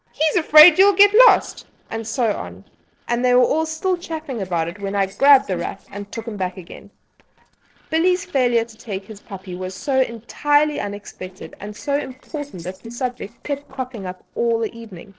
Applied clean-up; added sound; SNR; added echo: neural separator model SepFormer DNS4.